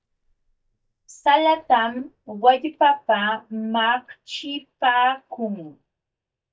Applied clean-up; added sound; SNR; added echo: neural mask model DeepFilterNet 3.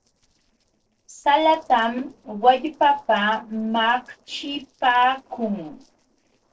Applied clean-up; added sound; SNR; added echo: neural separator model SepFormer DNS4.